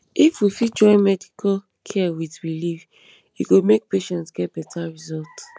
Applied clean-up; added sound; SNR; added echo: none; none; none; none.